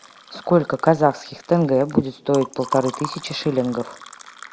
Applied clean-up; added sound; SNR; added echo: none; Liquid; 15 dB; none.